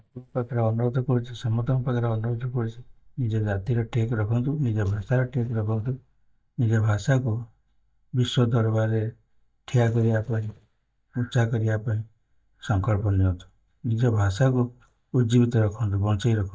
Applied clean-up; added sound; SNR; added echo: neural mask model DeepFilterNet 3.